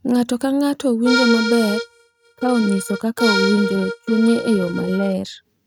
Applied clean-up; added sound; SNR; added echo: neural mask model RNNoise.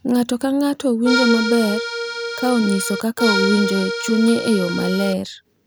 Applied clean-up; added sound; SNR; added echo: none; Accordion; 4 dB; none.